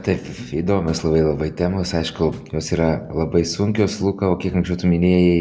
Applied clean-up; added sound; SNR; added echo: none; none; none; none.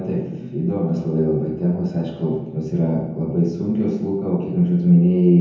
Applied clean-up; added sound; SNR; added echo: none; none; none; reverberation time 0.9 s.